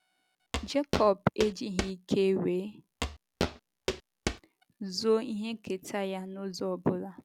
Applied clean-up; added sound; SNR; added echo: none; Walk, footsteps; 4 dB; none.